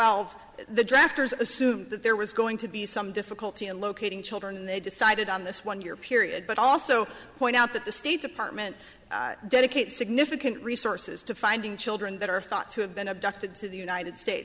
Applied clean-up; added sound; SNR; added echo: none; none; none; none.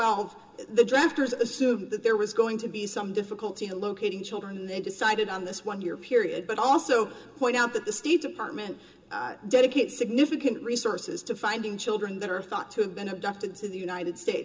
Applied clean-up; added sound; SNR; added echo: none; none; none; reverberation time 0.2 s.